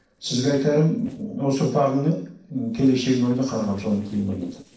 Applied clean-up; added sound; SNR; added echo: neural separator model SepFormer DNS4.